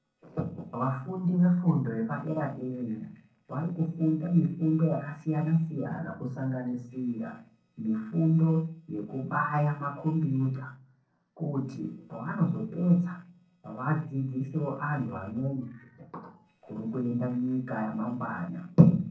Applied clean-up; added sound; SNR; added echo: neural separator model SepFormer DNS4.